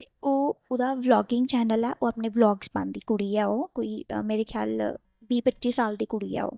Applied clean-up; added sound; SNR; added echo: neural mask model DeepFilterNet 3.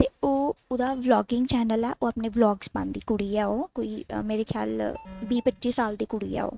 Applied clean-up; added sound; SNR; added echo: neural mask model RNNoise.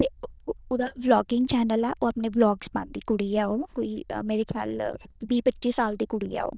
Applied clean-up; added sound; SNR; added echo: neural diffusion model UNIVERSE++.